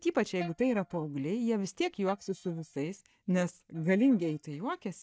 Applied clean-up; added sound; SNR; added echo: neural mask model DeepFilterNet 3.